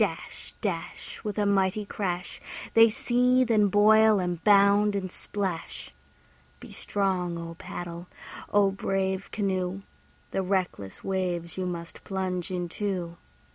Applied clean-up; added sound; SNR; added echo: none; none; none; none.